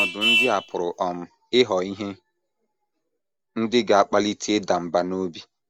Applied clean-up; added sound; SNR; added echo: none; Vehicle horn, car horn, honking; 6 dB; none.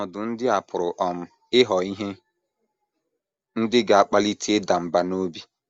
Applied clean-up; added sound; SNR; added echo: none; none; none; none.